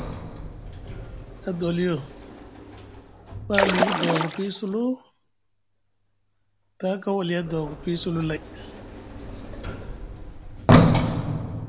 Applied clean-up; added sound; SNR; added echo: none; Sliding door + Splash, splatter; -3 dB; none.